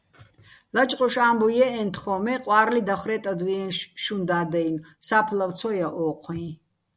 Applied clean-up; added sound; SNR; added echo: none; none; none; none.